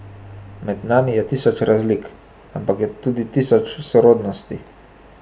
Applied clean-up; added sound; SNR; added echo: none; none; none; none.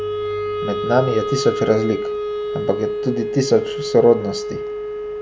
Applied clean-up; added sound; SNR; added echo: none; Wind instrument, woodwind instrument; 4 dB; none.